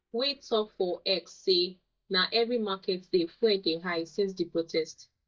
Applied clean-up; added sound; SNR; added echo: neural mask model DeepFilterNet 3.